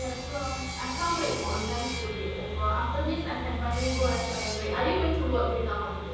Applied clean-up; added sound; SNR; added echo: none; Sawing; 11 dB; reverberation time 1.1 s.